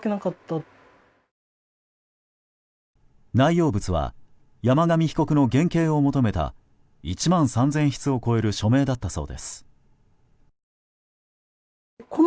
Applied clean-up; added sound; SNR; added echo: none; none; none; none.